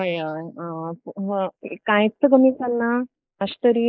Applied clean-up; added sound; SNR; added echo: neural mask model Resemble Enhance denoiser.